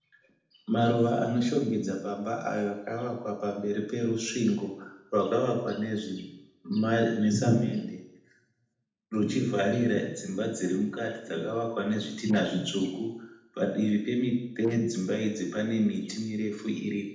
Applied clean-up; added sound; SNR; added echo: neural separator model SepFormer DNS4.